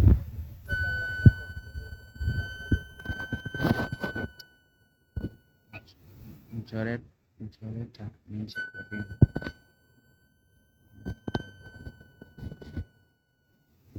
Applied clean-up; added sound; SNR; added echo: neural mask model RNNoise.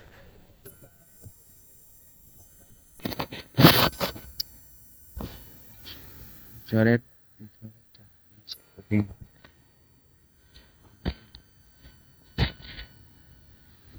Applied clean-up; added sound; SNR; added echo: neural mask model DeepFilterNet 3.